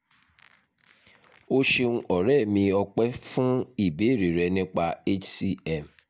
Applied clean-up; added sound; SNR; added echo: none; none; none; none.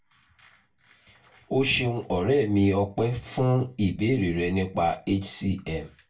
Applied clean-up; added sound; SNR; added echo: none; none; none; reverberation time 0.2 s.